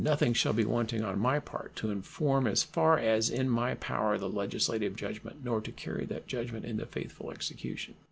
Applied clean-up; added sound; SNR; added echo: none; none; none; none.